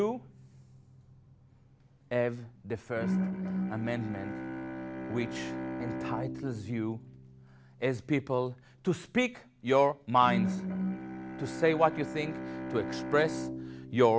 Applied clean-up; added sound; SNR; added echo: none; Bowed string instrument; 6 dB; none.